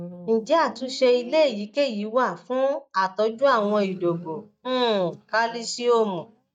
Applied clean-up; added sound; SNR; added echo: neural mask model DeepFilterNet 3.